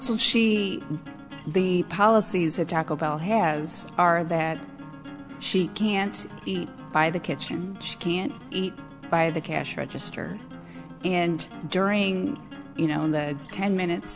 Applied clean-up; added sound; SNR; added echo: none; Acoustic guitar; 16 dB; none.